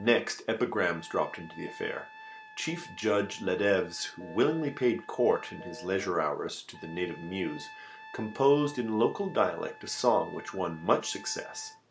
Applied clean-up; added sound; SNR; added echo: none; Trumpet + Telephone; 19 dB; none.